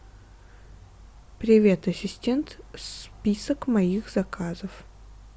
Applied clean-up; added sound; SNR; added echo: none; none; none; none.